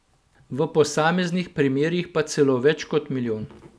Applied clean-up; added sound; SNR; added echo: none; none; none; none.